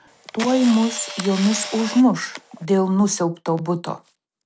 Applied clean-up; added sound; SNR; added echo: none; Camera; 12 dB; none.